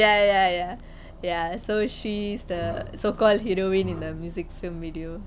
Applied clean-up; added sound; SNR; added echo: none; Aircraft + Bowed string instrument; 14 dB; none.